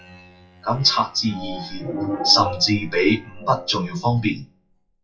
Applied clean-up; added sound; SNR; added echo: classical method WPE with log-MMSE.